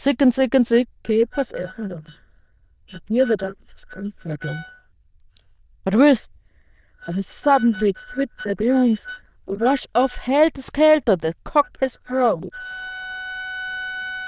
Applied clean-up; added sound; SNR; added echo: neural diffusion model UNIVERSE++.